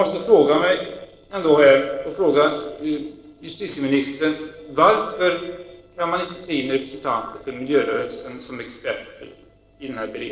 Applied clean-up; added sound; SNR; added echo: neural separator model SepFormer DNS4.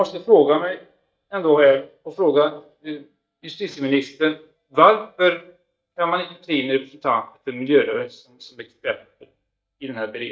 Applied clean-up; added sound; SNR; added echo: neural mask model DeepFilterNet 3.